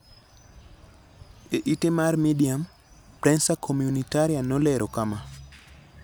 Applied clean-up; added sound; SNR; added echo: none; none; none; none.